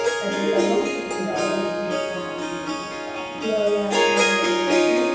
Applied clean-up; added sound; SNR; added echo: none; Harp; -3 dB; reverberation time 0.9 s.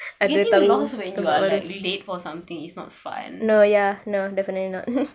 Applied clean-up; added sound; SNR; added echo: none; none; none; none.